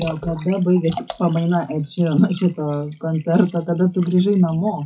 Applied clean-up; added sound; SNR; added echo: classical method WPE with log-MMSE.